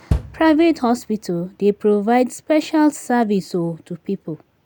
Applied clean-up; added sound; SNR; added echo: none; Bass drum; 10 dB; none.